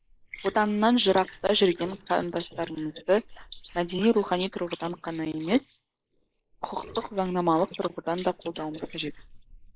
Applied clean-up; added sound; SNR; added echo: neural mask model Resemble Enhance denoiser.